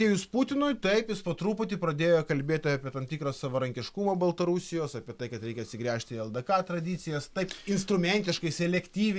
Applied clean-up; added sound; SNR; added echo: none; none; none; none.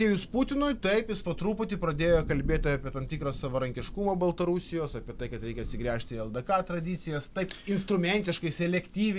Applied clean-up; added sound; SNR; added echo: none; Thunder; 10 dB; none.